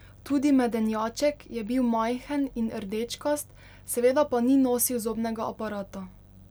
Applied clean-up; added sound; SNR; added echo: none; none; none; none.